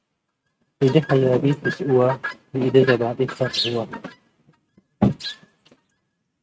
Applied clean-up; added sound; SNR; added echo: neural mask model RNNoise.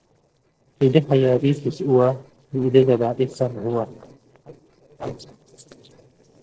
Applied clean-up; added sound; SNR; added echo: neural separator model SepFormer DNS4.